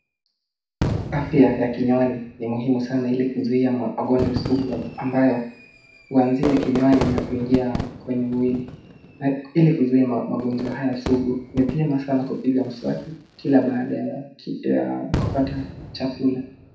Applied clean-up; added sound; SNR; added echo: none; Fireworks; 10 dB; reverberation time 0.7 s.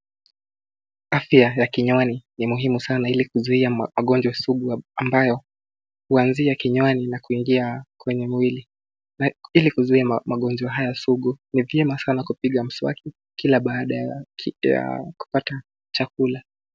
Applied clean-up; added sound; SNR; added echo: none; none; none; none.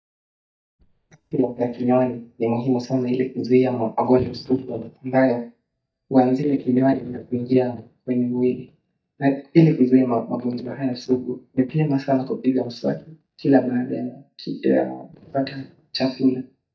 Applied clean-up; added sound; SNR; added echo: neural mask model DeepFilterNet 3.